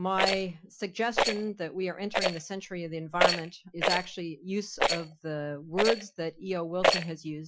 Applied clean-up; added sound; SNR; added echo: classical method Wiener filter.